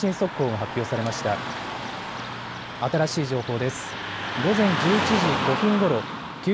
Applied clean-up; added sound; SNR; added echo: none; Car passing by / Traffic noise, roadway noise; 4 dB; none.